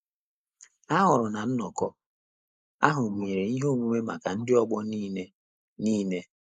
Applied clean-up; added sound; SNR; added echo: neural mask model Resemble Enhance denoiser.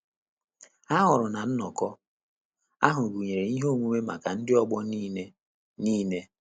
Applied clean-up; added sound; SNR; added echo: none; none; none; none.